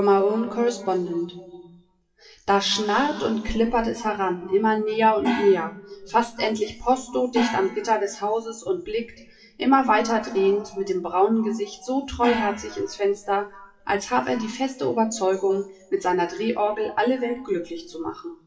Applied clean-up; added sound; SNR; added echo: classical method WPE with log-MMSE.